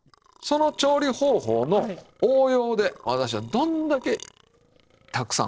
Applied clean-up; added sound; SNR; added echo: neural separator model SepFormer DNS4.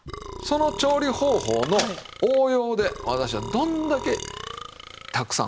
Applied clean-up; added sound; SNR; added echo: none; Burping, eructation; 12 dB; none.